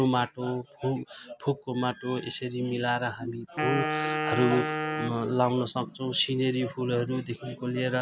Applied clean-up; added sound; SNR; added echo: none; Wind instrument, woodwind instrument; 3 dB; none.